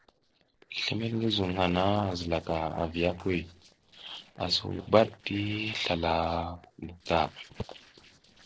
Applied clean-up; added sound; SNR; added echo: neural separator model SepFormer DNS4.